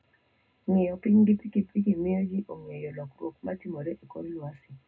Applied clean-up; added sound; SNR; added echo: none; none; none; reverberation time 0.2 s.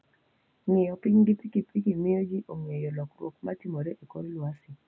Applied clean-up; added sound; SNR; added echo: none; none; none; none.